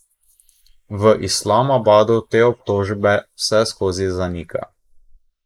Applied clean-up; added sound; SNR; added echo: neural mask model Resemble Enhance denoiser.